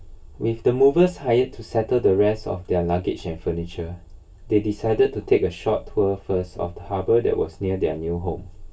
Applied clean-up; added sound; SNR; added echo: none; none; none; reverberation time 0.2 s.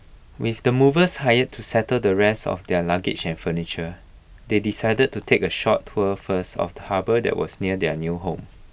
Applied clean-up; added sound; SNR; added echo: none; none; none; none.